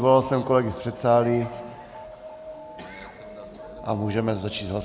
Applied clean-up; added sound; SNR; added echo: none; Alarm; 17 dB; none.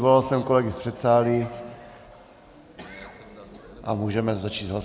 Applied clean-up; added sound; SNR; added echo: none; none; none; none.